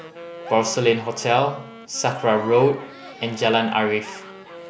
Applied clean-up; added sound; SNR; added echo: none; Crowd / Cheering + Wind instrument, woodwind instrument; 16 dB; none.